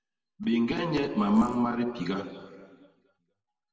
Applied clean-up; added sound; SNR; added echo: none; Fart; 17 dB; reverberation time 1.8 s.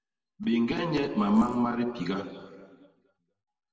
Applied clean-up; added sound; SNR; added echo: neural separator model SepFormer DNS4.